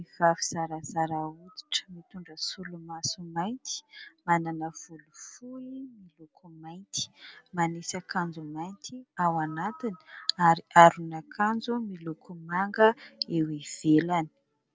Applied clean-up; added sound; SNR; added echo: none; none; none; none.